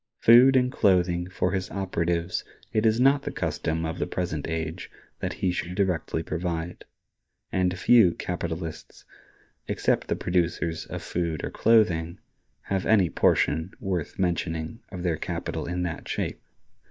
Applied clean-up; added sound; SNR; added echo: neural mask model DeepFilterNet 3.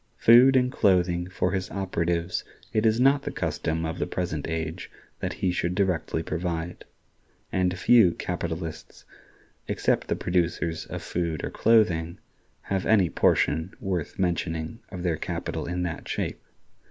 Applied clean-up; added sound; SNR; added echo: none; none; none; none.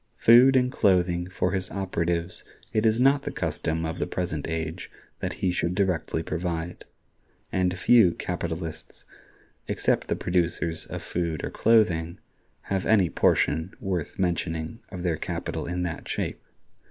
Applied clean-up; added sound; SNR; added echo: neural mask model Resemble Enhance denoiser.